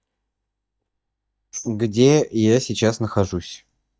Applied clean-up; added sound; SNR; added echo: neural mask model DeepFilterNet 3.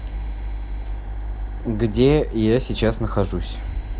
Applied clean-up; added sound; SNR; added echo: none; none; none; none.